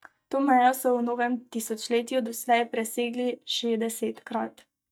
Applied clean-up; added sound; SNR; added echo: neural mask model DeepFilterNet 3.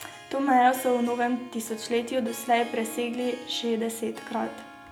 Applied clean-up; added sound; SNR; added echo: none; Harp; 17 dB; none.